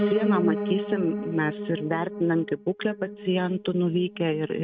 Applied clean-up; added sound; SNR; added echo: neural mask model RNNoise.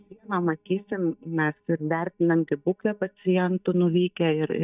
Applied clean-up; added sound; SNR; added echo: neural mask model DeepFilterNet 3.